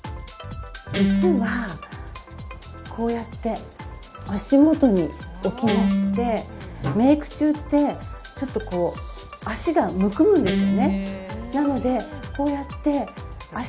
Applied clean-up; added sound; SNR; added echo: none; Guitar; 0 dB; none.